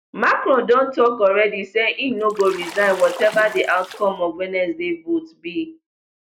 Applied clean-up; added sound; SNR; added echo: none; Bathtub (filling or washing) / Splash, splatter; 15 dB; none.